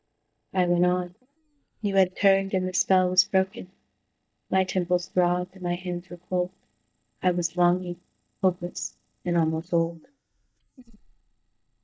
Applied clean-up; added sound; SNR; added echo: neural mask model DeepFilterNet 3.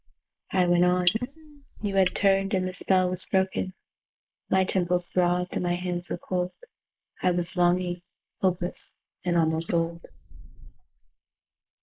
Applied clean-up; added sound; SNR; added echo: neural mask model Resemble Enhance denoiser.